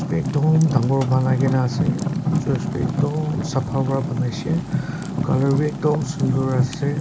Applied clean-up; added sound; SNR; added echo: none; Fire; 3 dB; none.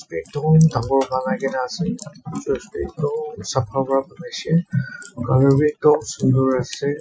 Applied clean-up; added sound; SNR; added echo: classical method Wiener filter.